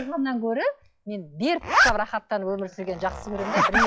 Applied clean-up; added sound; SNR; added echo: classical method log-MMSE.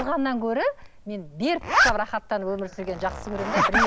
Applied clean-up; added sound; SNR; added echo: none; Zipper (clothing); 0 dB; none.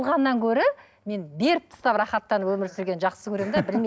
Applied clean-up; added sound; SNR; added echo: none; none; none; none.